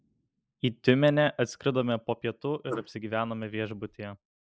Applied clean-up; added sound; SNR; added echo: neural mask model Resemble Enhance denoiser.